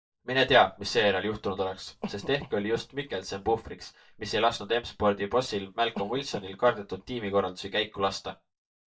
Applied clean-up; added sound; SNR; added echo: neural mask model DeepFilterNet 3.